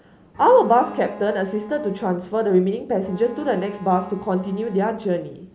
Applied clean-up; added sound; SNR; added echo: none; Bowed string instrument; 18 dB; none.